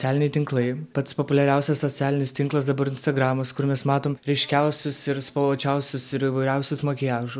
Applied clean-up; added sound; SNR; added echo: none; none; none; none.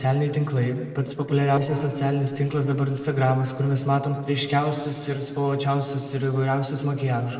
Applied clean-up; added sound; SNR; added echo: neural separator model SepFormer DNS4.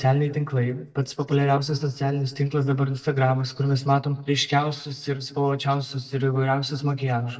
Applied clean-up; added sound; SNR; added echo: neural mask model DeepFilterNet 3.